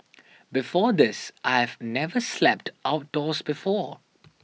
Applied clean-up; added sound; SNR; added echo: none; none; none; none.